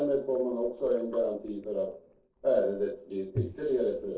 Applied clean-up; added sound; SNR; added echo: neural separator model SepFormer DNS4.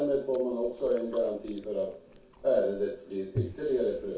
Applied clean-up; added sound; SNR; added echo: none; Chewing, mastication; 13 dB; reverberation time 0.3 s.